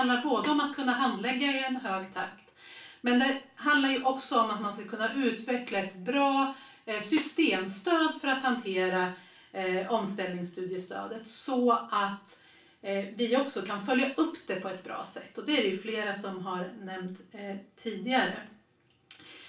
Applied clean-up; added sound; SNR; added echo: none; Snare drum; 17 dB; reverberation time 0.3 s.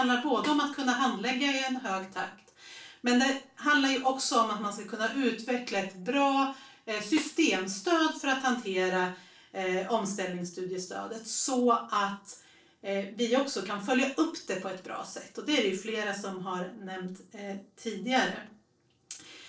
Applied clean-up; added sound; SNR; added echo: neural separator model SepFormer DNS4.